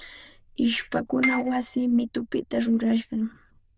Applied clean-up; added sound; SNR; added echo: neural diffusion model UNIVERSE++.